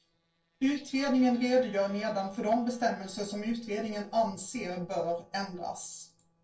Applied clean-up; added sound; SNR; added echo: neural separator model SepFormer DNS4.